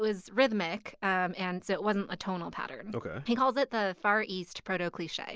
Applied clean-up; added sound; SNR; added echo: none; none; none; none.